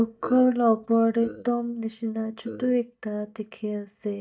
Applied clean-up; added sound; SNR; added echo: neural mask model DeepFilterNet 3.